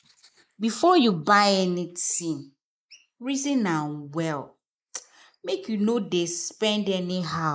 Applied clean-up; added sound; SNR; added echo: neural mask model Resemble Enhance denoiser.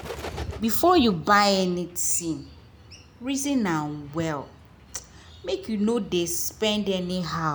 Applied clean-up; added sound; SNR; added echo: none; Bird; 17 dB; none.